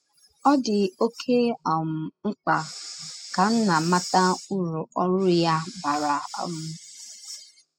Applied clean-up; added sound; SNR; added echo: classical method spectral subtraction.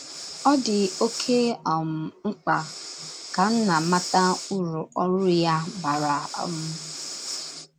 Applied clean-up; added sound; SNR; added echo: none; Breathing; 12 dB; none.